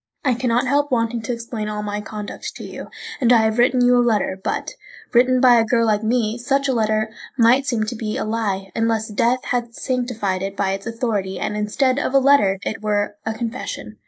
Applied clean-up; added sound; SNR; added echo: neural mask model Resemble Enhance denoiser.